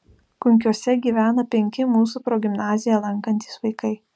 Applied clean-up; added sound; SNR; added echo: none; none; none; none.